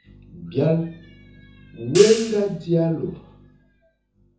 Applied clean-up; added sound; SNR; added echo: none; Hi-hat; 11 dB; reverberation time 0.6 s.